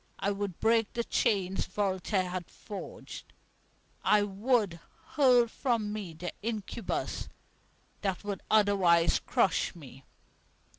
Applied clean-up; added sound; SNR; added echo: none; none; none; none.